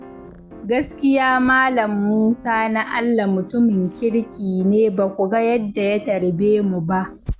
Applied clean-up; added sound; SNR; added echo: none; Piano + Purr; 18 dB; none.